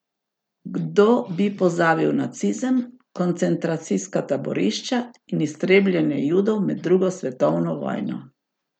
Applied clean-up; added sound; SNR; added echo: none; none; none; none.